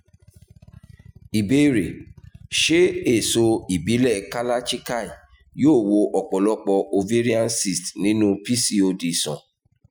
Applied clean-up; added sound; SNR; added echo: classical method Wiener filter.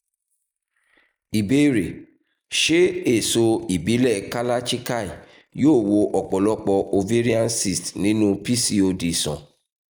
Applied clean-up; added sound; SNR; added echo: neural mask model Resemble Enhance denoiser.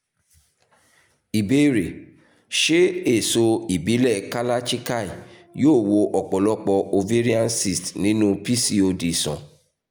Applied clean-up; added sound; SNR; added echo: none; none; none; none.